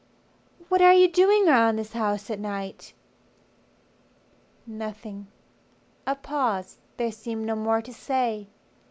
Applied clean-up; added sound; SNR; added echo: none; none; none; none.